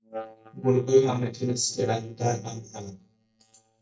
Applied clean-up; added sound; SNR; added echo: neural mask model DeepFilterNet 3.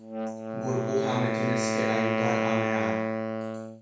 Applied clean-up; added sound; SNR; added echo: none; Wind instrument, woodwind instrument; -4 dB; reverberation time 0.6 s.